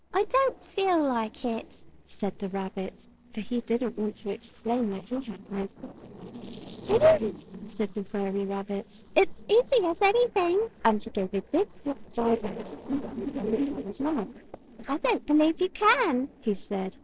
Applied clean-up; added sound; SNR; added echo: neural separator model SepFormer DNS4.